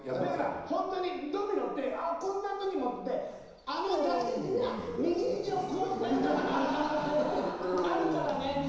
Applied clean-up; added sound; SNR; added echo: none; Dog; 8 dB; reverberation time 1.0 s.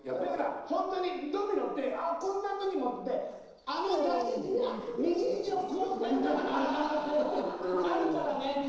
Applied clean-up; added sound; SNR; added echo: neural separator model SepFormer DNS4.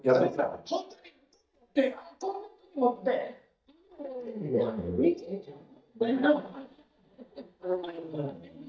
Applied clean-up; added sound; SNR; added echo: neural mask model DeepFilterNet 3.